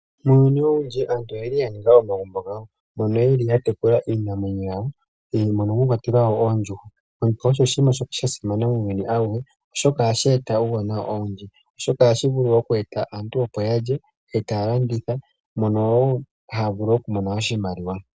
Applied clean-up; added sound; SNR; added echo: none; none; none; none.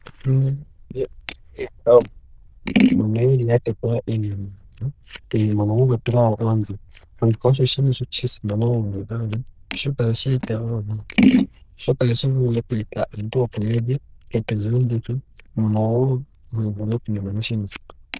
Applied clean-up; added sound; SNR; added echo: neural diffusion model UNIVERSE++.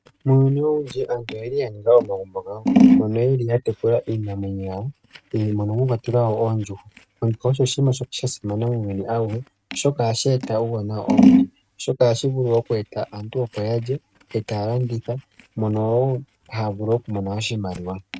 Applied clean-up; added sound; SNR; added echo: neural mask model RNNoise.